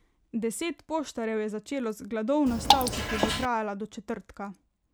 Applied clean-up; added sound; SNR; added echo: none; Drip / Water; -5 dB; none.